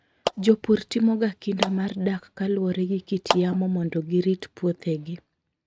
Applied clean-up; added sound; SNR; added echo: neural mask model RNNoise.